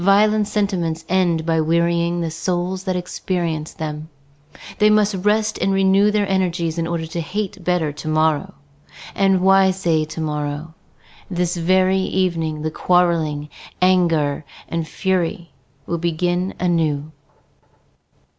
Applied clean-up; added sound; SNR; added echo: none; none; none; none.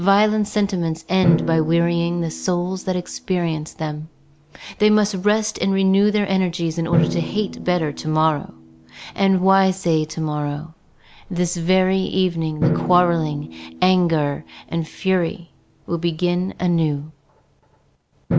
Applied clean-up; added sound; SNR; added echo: none; Drum; 10 dB; none.